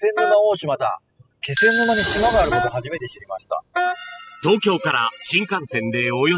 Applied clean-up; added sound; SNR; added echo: classical method spectral subtraction.